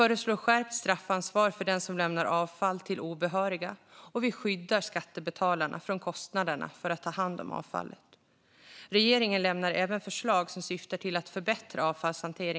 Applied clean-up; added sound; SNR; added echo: none; none; none; none.